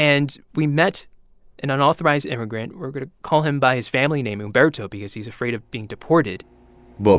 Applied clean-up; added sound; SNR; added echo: none; none; none; none.